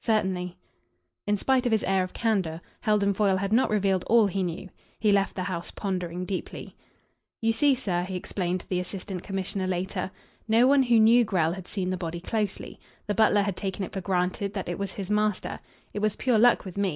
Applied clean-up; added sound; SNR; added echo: none; none; none; none.